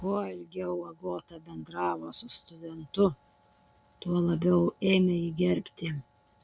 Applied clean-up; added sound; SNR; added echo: none; none; none; none.